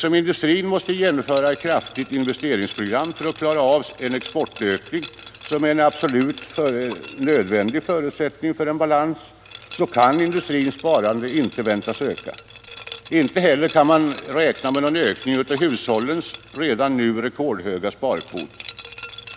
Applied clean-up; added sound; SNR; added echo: none; Liquid; 19 dB; none.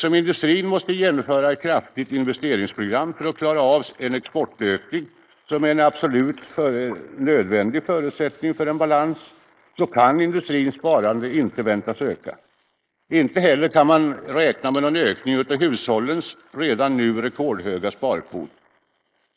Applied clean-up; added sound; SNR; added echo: neural mask model Resemble Enhance denoiser.